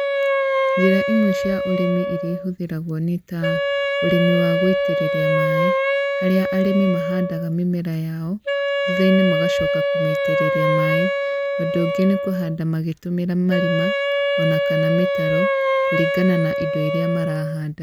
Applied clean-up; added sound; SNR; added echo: none; Wind instrument, woodwind instrument; -1 dB; none.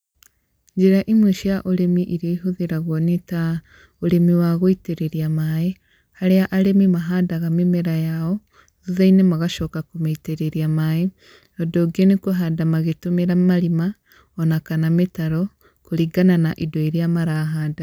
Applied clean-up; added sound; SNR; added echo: none; none; none; none.